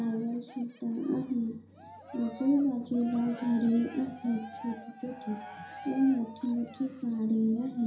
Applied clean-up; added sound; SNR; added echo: none; Cheering; 18 dB; reverberation time 0.7 s.